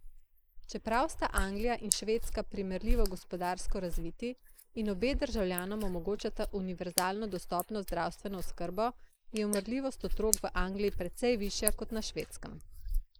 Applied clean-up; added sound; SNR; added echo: neural mask model Resemble Enhance denoiser.